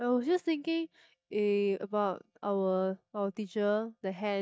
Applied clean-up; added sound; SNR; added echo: neural mask model DeepFilterNet 3.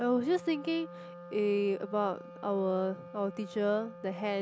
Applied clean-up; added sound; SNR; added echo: none; Wind instrument, woodwind instrument; 15 dB; none.